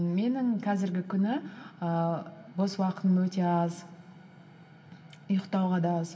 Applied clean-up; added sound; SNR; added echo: none; none; none; reverberation time 1.8 s.